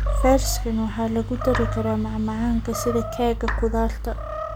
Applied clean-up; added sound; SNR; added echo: none; Animal + Clapping; 12 dB; none.